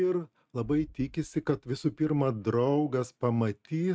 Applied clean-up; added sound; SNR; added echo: neural mask model RNNoise.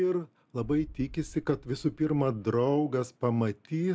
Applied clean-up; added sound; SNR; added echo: none; Boom; 19 dB; none.